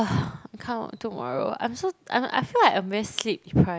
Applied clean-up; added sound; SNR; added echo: none; none; none; none.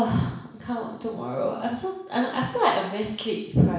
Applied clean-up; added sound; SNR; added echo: none; none; none; reverberation time 0.7 s.